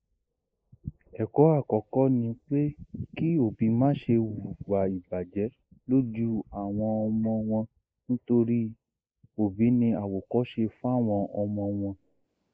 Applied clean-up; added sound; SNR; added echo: neural mask model Resemble Enhance denoiser.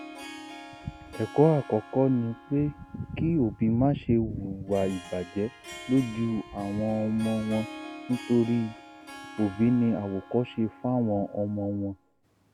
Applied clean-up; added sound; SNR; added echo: none; Harp; 18 dB; none.